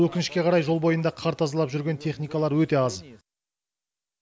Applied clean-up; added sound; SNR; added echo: none; none; none; none.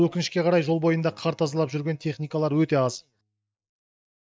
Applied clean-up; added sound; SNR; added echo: neural mask model DeepFilterNet 3.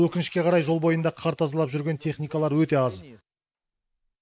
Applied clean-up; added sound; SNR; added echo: neural mask model Resemble Enhance denoiser.